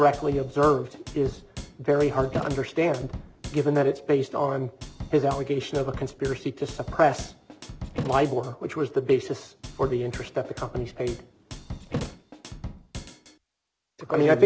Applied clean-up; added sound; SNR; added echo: none; Thump, thud + Drum / Drum kit; 12 dB; none.